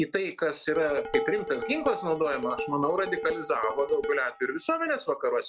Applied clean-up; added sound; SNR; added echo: none; Dishes, pots, and pans; 8 dB; none.